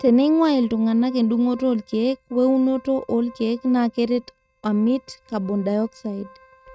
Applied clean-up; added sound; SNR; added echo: neural mask model RNNoise.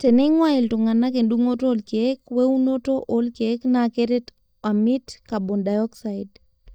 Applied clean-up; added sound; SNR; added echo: neural mask model DeepFilterNet 3.